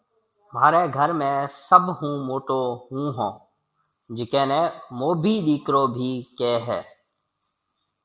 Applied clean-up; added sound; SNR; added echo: none; none; none; none.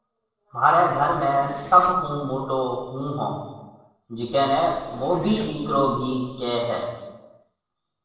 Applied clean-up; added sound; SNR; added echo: neural separator model SepFormer DNS4.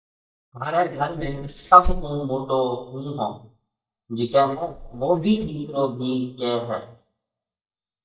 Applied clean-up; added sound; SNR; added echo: neural mask model DeepFilterNet 3.